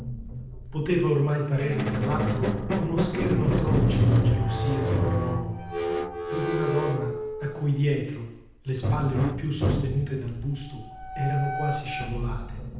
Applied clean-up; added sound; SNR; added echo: none; Squeak; -1 dB; reverberation time 0.9 s.